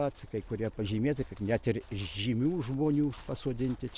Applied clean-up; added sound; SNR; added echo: none; none; none; none.